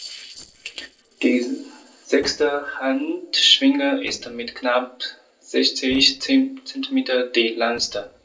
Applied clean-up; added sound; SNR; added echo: neural separator model SepFormer DNS4.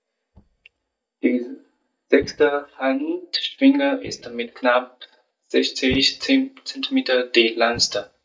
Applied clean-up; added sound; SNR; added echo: neural mask model DeepFilterNet 3.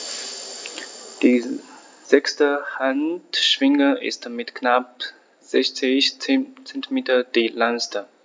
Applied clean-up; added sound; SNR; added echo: none; none; none; none.